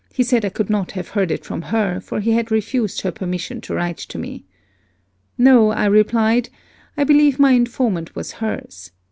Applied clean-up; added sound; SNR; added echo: none; none; none; none.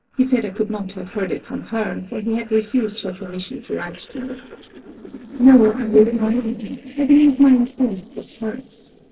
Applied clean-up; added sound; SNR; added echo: neural separator model SepFormer DNS4.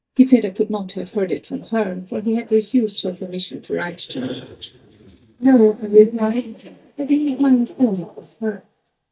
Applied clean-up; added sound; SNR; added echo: neural mask model DeepFilterNet 3.